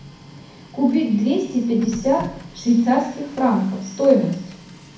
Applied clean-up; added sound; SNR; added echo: none; Printer; 19 dB; reverberation time 0.6 s.